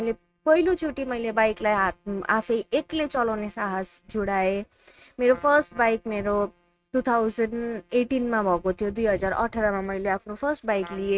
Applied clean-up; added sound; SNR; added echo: neural mask model RNNoise.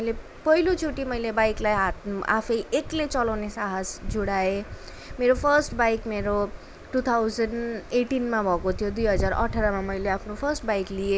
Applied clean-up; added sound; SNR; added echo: none; none; none; none.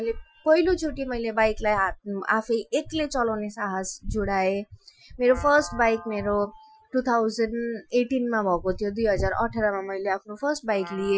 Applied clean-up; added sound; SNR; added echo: classical method Wiener filter.